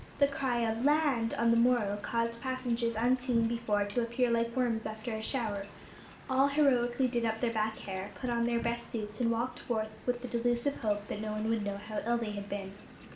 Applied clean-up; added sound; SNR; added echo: none; Wind; 18 dB; reverberation time 0.5 s.